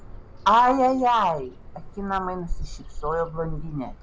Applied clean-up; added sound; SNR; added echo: none; Bird vocalization, bird call, bird song; 11 dB; none.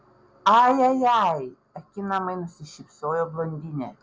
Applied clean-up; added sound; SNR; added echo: none; none; none; none.